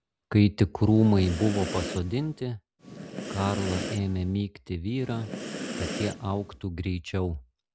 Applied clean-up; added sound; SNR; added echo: none; Breathing; 9 dB; none.